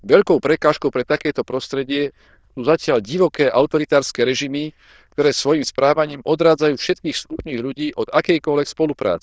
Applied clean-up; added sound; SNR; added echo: neural diffusion model UNIVERSE++.